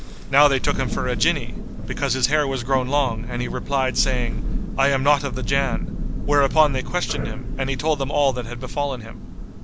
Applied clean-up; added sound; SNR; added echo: none; Thunder; 3 dB; none.